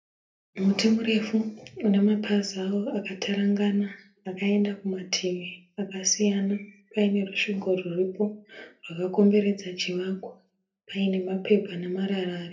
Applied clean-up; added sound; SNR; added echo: none; none; none; reverberation time 0.3 s.